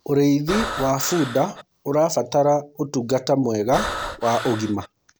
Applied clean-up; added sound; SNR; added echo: none; Breathing; 8 dB; none.